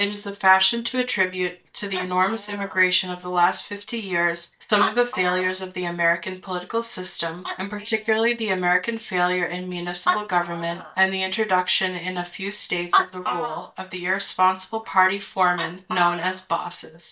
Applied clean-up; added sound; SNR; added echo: neural mask model DeepFilterNet 3.